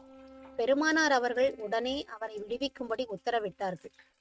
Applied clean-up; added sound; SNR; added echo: neural mask model RNNoise.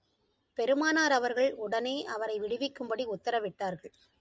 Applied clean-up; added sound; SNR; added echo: none; none; none; none.